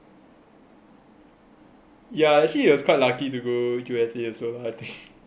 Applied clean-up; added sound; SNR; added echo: none; none; none; none.